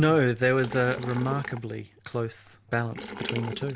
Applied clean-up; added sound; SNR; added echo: none; Liquid; 13 dB; none.